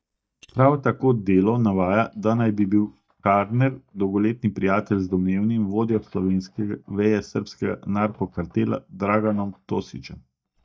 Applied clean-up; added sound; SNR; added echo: neural mask model DeepFilterNet 3.